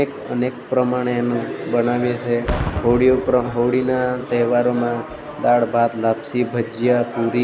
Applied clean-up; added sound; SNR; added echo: none; Boom; 15 dB; none.